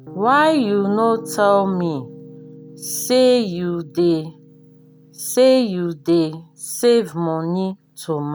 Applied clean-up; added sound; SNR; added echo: none; Piano; 20 dB; none.